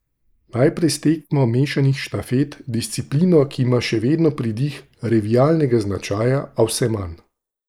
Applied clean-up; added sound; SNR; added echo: neural mask model Resemble Enhance denoiser.